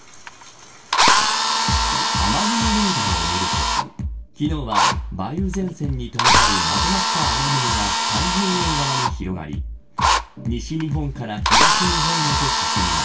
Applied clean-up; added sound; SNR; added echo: none; Drill; -5 dB; reverberation time 0.2 s.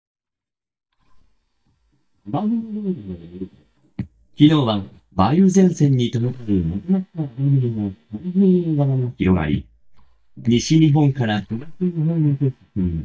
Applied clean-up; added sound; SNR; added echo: neural mask model DeepFilterNet 3.